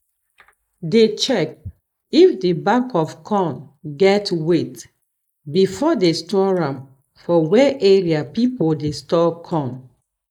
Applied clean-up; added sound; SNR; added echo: neural mask model Resemble Enhance denoiser.